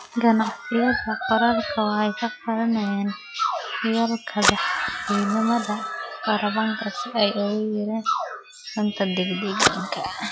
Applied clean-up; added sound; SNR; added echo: classical method log-MMSE.